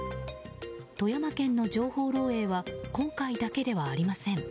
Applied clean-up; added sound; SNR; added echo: none; none; none; none.